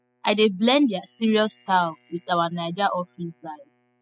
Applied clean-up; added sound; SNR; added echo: classical method spectral subtraction.